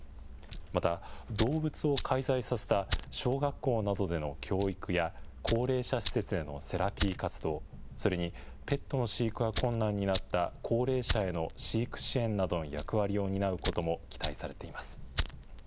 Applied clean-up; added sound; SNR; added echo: none; Fire; 3 dB; none.